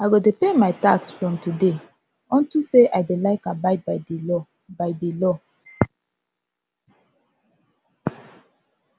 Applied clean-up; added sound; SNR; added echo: none; none; none; none.